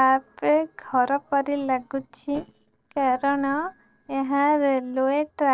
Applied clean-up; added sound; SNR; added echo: neural separator model SepFormer DNS4.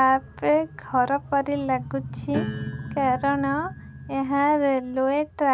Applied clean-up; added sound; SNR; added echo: none; Piano; 16 dB; none.